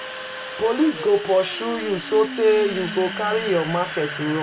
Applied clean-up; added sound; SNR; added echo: none; Domestic sounds, home sounds; 9 dB; reverberation time 0.2 s.